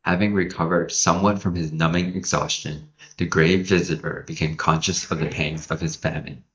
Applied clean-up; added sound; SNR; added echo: neural mask model DeepFilterNet 3.